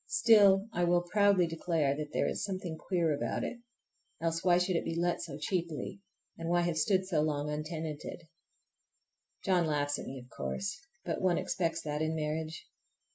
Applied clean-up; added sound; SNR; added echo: none; none; none; none.